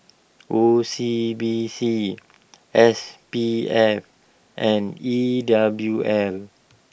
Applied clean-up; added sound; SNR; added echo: none; none; none; none.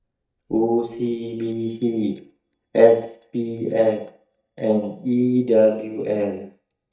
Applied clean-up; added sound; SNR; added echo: neural mask model DeepFilterNet 3.